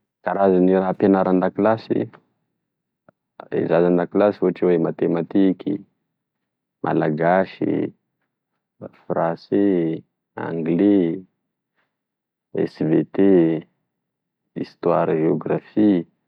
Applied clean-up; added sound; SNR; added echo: none; none; none; none.